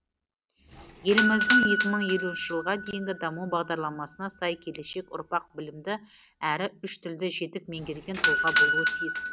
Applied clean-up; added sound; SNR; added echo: none; Doorbell; 0 dB; none.